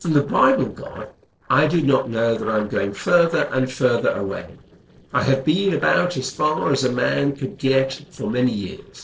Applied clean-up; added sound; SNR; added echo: neural separator model SepFormer DNS4.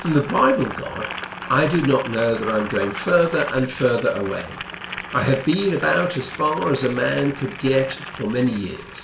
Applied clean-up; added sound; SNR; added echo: none; Boiling; 12 dB; reverberation time 0.4 s.